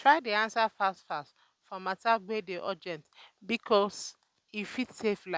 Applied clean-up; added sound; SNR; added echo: none; none; none; none.